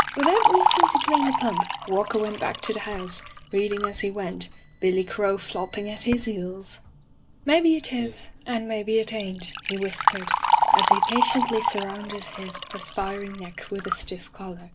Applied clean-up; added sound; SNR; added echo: none; Liquid; 0 dB; none.